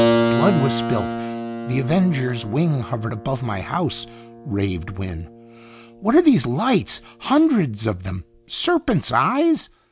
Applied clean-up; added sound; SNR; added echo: none; Keyboard (musical); 6 dB; none.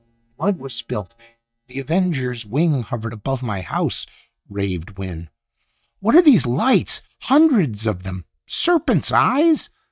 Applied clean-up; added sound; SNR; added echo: neural mask model DeepFilterNet 3.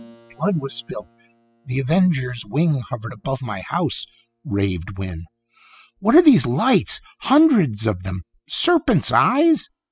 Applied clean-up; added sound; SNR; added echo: classical method spectral subtraction.